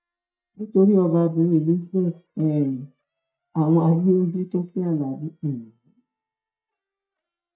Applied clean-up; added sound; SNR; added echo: neural mask model DeepFilterNet 3.